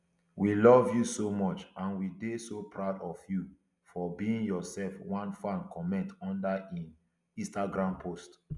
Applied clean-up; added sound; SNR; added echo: none; none; none; none.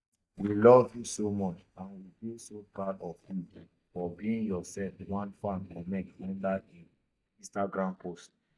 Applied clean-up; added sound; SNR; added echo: neural mask model DeepFilterNet 3.